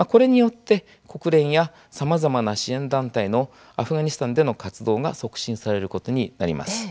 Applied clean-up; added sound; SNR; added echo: none; none; none; none.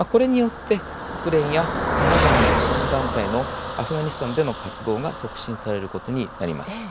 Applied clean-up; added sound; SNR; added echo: none; Car passing by; 1 dB; none.